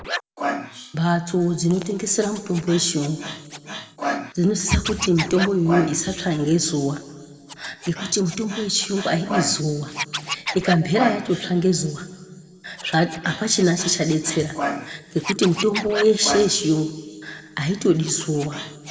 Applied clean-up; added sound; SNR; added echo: none; Scratching (performance technique); 9 dB; reverberation time 1.5 s.